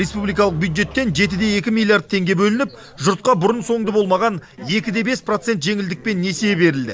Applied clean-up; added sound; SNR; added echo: none; none; none; none.